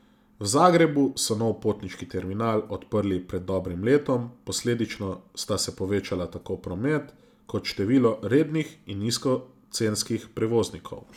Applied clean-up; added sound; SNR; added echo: none; none; none; none.